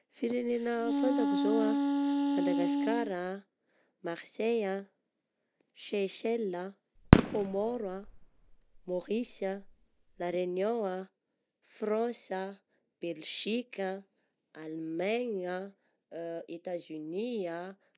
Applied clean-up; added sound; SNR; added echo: none; Wind instrument, woodwind instrument + Fireworks; -5 dB; none.